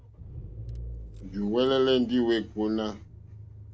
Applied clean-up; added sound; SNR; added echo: none; Engine / Car; 14 dB; none.